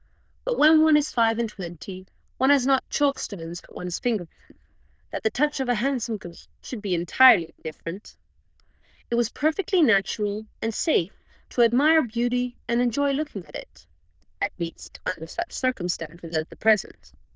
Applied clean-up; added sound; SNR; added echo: neural diffusion model UNIVERSE++.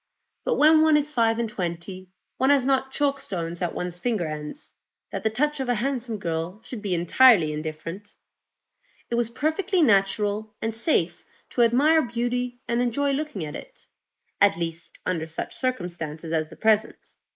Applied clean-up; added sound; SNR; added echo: neural mask model Resemble Enhance denoiser.